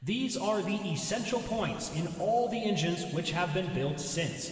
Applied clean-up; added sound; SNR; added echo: none; none; none; reverberation time 2.7 s.